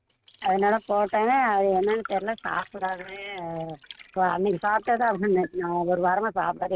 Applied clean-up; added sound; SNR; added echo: neural mask model RNNoise.